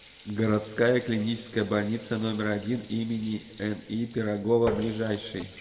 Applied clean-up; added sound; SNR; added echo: none; Water tap, faucet; 14 dB; reverberation time 1.1 s.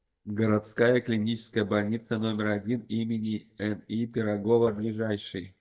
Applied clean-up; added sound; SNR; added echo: neural mask model DeepFilterNet 3.